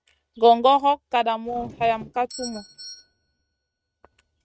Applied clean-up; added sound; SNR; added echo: neural mask model RNNoise.